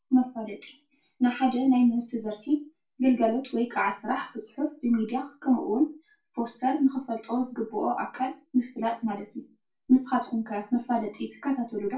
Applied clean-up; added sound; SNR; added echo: none; none; none; reverberation time 0.2 s.